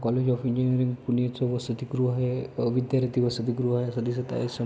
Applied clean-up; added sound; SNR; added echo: none; none; none; none.